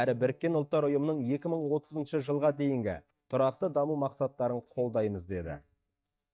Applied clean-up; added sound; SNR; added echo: neural mask model DeepFilterNet 3.